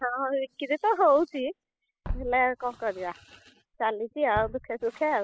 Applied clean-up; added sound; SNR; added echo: classical method spectral subtraction.